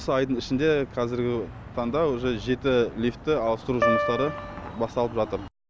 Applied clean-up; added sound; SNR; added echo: none; Piano; 3 dB; none.